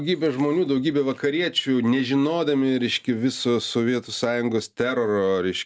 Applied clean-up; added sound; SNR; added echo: none; none; none; none.